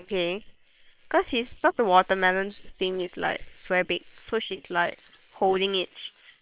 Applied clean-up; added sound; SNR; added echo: neural separator model SepFormer WHAM!.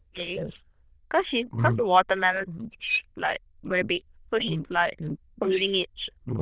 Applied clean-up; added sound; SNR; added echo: neural diffusion model UNIVERSE++.